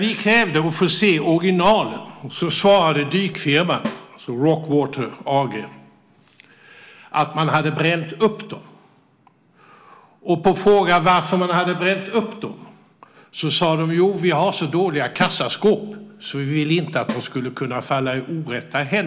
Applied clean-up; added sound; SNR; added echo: none; Snare drum; 15 dB; none.